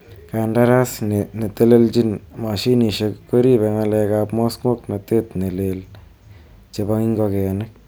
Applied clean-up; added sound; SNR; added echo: none; none; none; none.